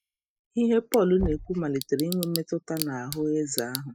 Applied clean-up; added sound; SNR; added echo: classical method spectral subtraction.